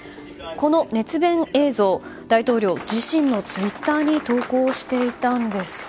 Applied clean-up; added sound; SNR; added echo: none; none; none; none.